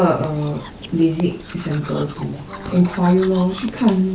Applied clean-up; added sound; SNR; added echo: none; Wind instrument, woodwind instrument + Domestic sounds, home sounds; 18 dB; none.